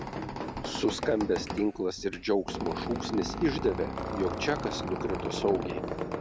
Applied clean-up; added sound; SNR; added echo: none; Squeak; 4 dB; none.